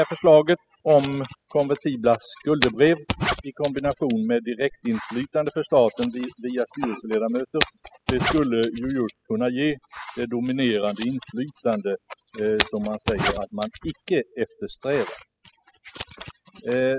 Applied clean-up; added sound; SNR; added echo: classical method spectral subtraction.